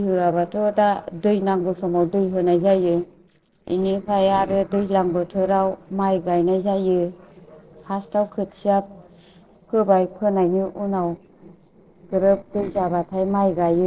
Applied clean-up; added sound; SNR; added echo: neural separator model SepFormer DNS4.